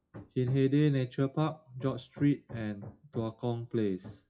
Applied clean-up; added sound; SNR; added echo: classical method WPE with log-MMSE.